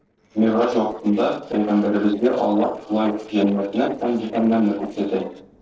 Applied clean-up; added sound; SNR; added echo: neural separator model SepFormer DNS4.